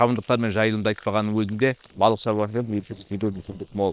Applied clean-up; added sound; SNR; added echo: neural separator model SepFormer WHAM!.